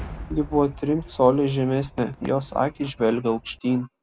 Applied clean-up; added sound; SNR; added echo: none; Cheering / Fireworks; 17 dB; none.